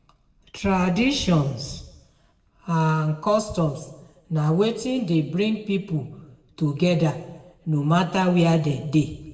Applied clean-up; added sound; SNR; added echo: none; none; none; reverberation time 0.9 s.